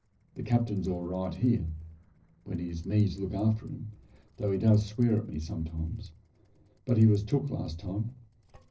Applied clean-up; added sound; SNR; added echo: neural separator model SepFormer DNS4.